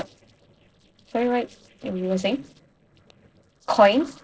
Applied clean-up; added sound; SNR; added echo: neural separator model SepFormer DNS4.